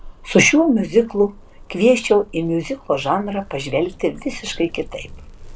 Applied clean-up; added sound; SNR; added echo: none; Zipper (clothing); 19 dB; none.